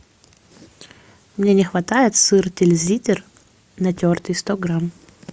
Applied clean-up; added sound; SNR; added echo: none; none; none; none.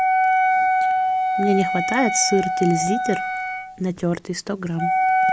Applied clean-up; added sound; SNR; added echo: none; Wind instrument, woodwind instrument; -3 dB; none.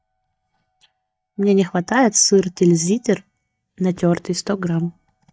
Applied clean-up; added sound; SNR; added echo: neural mask model DeepFilterNet 3.